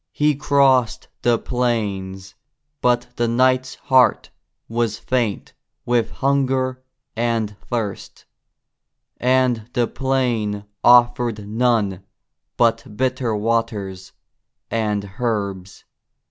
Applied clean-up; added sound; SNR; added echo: none; none; none; none.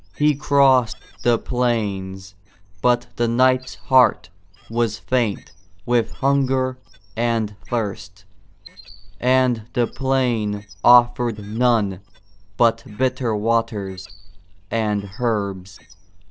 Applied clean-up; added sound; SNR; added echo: neural separator model SepFormer DNS4.